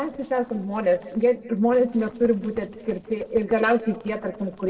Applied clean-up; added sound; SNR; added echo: neural separator model SepFormer DNS4.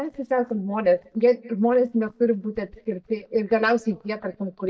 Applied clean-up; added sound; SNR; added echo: neural mask model DeepFilterNet 3.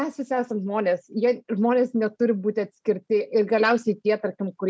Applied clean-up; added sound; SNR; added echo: none; none; none; none.